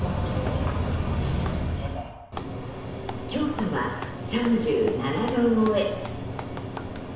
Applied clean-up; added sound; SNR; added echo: none; Clapping; 17 dB; reverberation time 0.8 s.